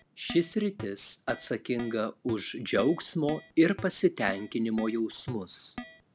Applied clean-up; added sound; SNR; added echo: none; Keyboard (musical); 17 dB; none.